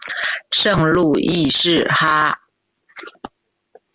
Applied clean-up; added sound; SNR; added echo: none; none; none; none.